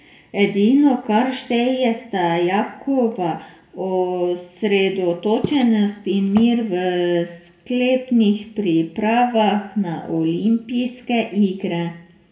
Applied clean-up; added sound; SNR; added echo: none; Walk, footsteps; 14 dB; reverberation time 0.7 s.